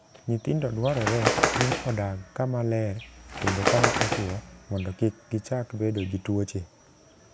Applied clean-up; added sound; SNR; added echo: none; Bird; 0 dB; none.